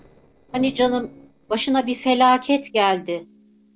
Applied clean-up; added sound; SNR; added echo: neural separator model SepFormer DNS4.